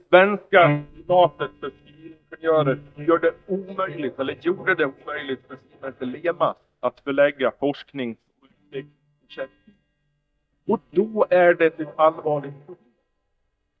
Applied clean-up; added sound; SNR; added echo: neural mask model DeepFilterNet 3.